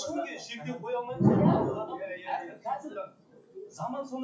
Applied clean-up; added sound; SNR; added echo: classical method WPE with log-MMSE.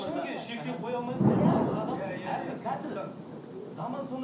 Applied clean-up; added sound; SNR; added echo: none; Thunder / Rain; -3 dB; reverberation time 0.4 s.